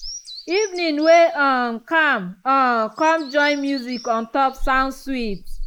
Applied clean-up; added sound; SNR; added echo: neural mask model Resemble Enhance denoiser.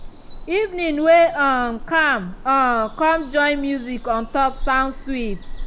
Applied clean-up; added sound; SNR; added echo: none; Bird vocalization, bird call, bird song; 11 dB; none.